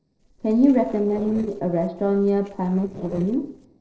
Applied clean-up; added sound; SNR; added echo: neural separator model SepFormer DNS4.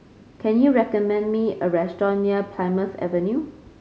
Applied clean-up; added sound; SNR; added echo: none; none; none; none.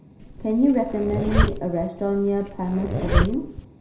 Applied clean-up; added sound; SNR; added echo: none; Zipper (clothing); 1 dB; reverberation time 0.5 s.